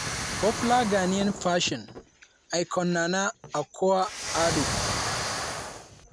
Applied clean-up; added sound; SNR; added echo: none; Explosion; 5 dB; none.